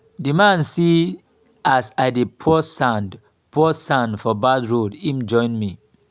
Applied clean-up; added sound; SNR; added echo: none; none; none; none.